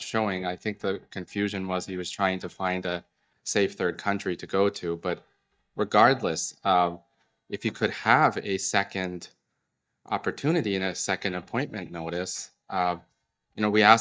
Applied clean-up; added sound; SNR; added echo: neural mask model DeepFilterNet 3.